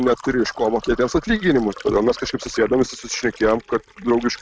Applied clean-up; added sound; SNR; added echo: neural mask model RNNoise.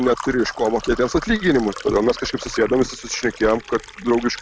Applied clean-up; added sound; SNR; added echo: none; Liquid; 17 dB; none.